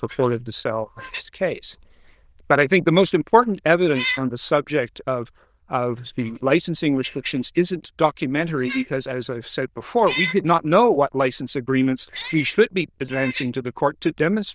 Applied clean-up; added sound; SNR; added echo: neural diffusion model UNIVERSE++.